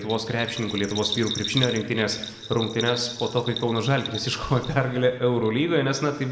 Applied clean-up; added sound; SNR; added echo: none; Bell; 11 dB; reverberation time 1.4 s.